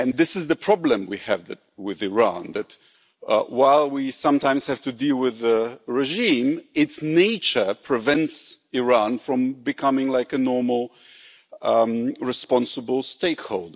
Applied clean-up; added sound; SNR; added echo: none; none; none; none.